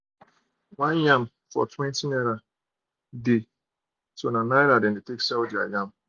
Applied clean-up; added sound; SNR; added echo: none; none; none; none.